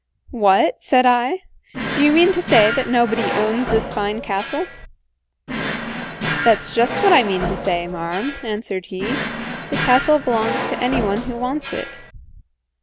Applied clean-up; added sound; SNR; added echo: none; Drawer open or close; 5 dB; none.